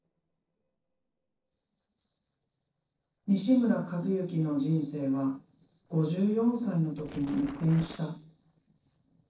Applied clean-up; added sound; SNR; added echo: neural separator model SepFormer DNS4.